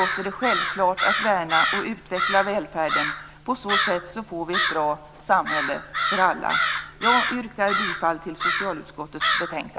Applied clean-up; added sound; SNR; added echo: none; Crow; 0 dB; none.